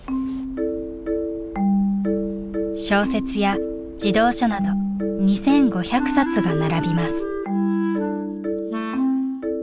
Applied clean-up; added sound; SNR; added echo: none; none; none; none.